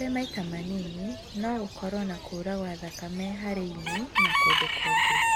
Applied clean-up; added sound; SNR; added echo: none; Bird / Chicken, rooster; -4 dB; none.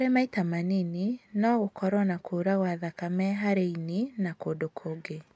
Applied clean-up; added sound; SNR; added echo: none; none; none; none.